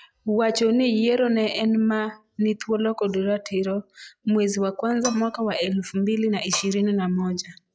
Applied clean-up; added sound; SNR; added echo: classical method log-MMSE.